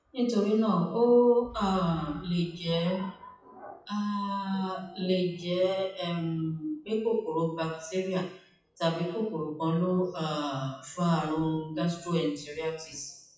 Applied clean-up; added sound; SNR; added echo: classical method WPE with log-MMSE.